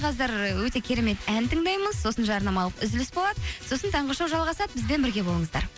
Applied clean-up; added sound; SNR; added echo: none; none; none; none.